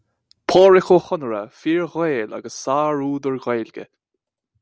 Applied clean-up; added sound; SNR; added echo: none; none; none; none.